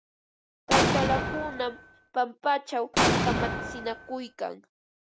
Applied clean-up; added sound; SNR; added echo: none; Explosion; -5 dB; none.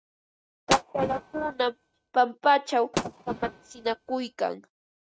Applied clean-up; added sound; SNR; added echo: neural mask model RNNoise.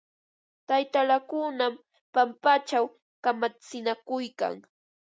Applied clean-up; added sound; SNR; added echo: none; none; none; none.